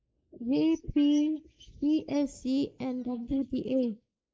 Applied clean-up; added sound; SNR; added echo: neural mask model Resemble Enhance denoiser.